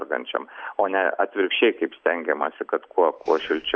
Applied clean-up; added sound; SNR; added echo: none; none; none; none.